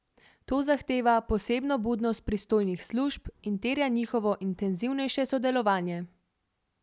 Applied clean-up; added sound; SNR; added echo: none; none; none; none.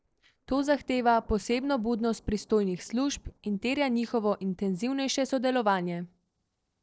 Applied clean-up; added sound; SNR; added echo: neural separator model SepFormer DNS4.